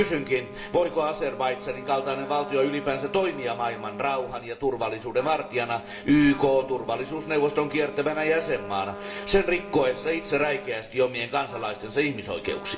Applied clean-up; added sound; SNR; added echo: none; Trumpet; 14 dB; reverberation time 2.6 s.